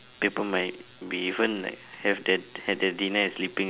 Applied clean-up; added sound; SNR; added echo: none; none; none; none.